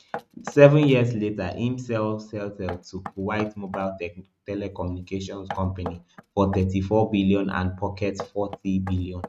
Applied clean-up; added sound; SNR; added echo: neural mask model RNNoise.